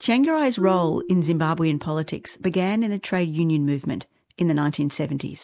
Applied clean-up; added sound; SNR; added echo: none; Marimba, xylophone; 16 dB; none.